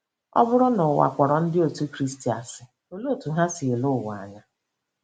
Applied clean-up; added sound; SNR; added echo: none; none; none; none.